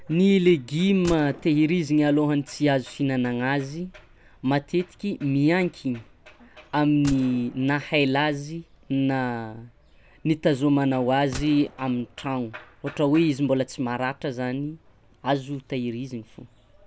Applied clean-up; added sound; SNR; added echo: none; Gunshot, gunfire; 19 dB; none.